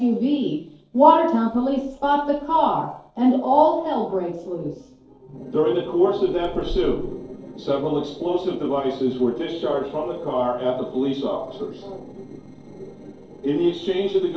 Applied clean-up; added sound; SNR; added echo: neural separator model SepFormer DNS4.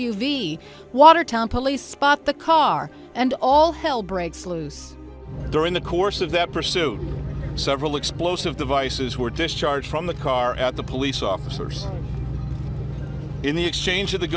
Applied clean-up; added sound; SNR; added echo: none; none; none; none.